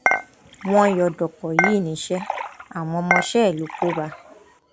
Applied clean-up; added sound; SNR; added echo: none; Dishes, pots, and pans / Chink, clink; 3 dB; none.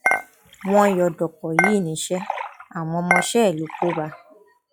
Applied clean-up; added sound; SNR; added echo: classical method log-MMSE.